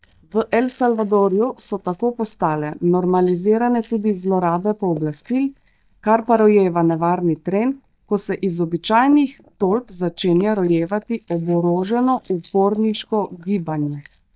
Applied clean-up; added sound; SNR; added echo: neural mask model DeepFilterNet 3.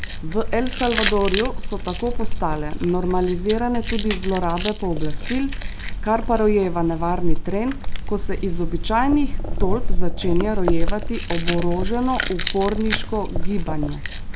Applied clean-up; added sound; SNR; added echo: none; Chewing, mastication; -3 dB; none.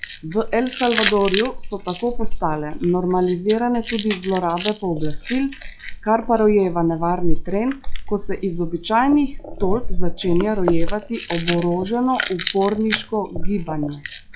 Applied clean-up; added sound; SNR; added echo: classical method log-MMSE.